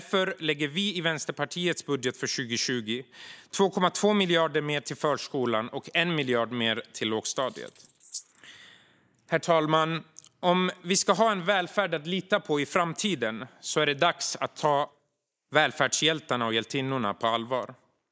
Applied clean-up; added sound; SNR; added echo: neural mask model Resemble Enhance denoiser.